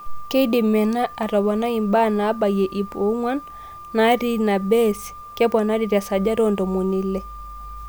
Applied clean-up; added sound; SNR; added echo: none; Wind instrument, woodwind instrument; 18 dB; none.